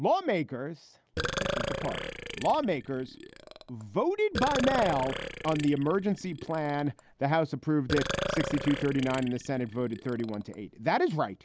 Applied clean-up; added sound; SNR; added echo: none; Burping, eructation; 7 dB; none.